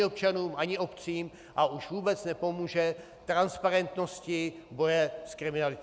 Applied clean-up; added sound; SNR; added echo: none; none; none; none.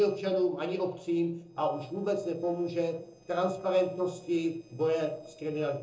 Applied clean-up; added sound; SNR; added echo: neural separator model SepFormer DNS4.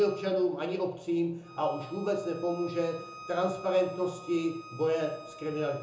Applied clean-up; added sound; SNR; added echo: none; Bowed string instrument; 17 dB; reverberation time 0.5 s.